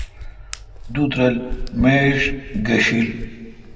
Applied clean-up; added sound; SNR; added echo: none; Hands; 10 dB; reverberation time 1.5 s.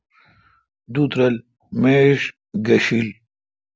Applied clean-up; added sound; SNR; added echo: none; none; none; none.